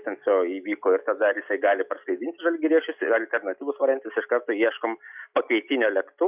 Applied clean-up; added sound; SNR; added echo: classical method log-MMSE.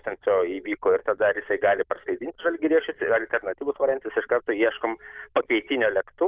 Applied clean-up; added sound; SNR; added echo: neural diffusion model UNIVERSE++.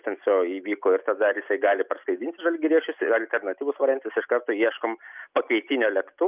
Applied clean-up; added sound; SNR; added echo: none; none; none; none.